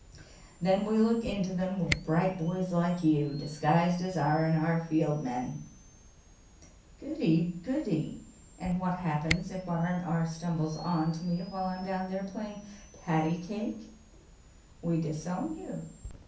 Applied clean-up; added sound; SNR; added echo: none; Camera; 15 dB; reverberation time 0.6 s.